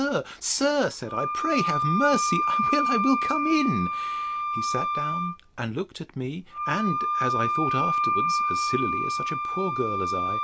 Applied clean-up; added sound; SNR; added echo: none; Wind instrument, woodwind instrument; -1 dB; none.